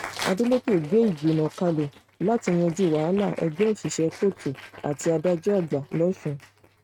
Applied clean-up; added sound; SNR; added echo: neural mask model RNNoise.